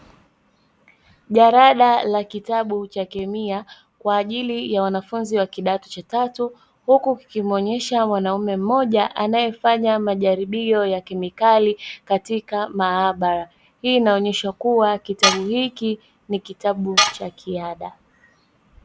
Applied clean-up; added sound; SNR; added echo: none; Tools; 1 dB; none.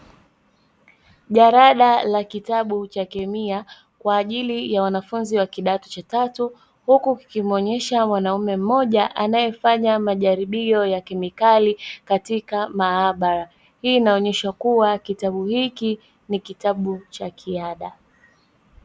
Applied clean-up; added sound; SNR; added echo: none; none; none; none.